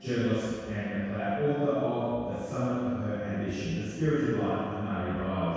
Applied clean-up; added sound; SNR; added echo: none; none; none; reverberation time 2.0 s.